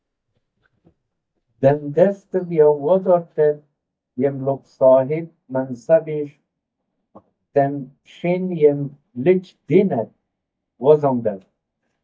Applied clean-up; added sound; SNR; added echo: neural mask model DeepFilterNet 3.